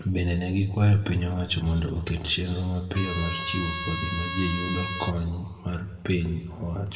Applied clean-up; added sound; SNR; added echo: none; Trumpet; 7 dB; reverberation time 1.5 s.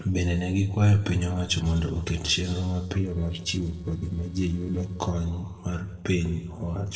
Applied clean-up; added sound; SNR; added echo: neural separator model SepFormer DNS4.